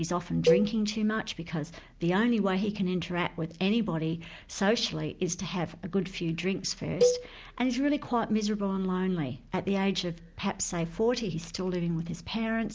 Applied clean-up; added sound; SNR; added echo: none; Cowbell; 2 dB; none.